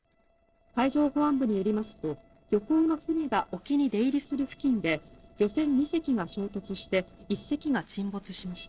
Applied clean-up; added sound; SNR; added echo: neural separator model SepFormer DNS4.